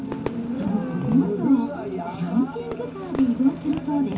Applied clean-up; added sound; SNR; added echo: none; Fireworks; 15 dB; reverberation time 0.3 s.